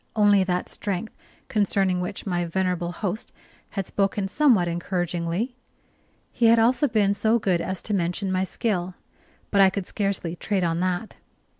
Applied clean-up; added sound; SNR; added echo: none; none; none; none.